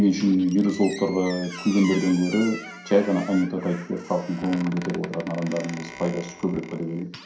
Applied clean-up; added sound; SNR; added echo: none; Squeak; 15 dB; reverberation time 0.5 s.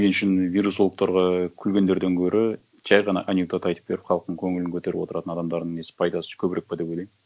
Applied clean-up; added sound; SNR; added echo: none; none; none; none.